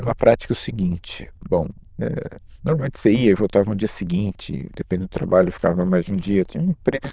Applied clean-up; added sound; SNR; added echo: neural diffusion model UNIVERSE++.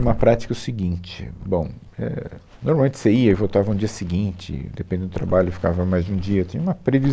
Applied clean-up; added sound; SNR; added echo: none; Thump, thud; 12 dB; none.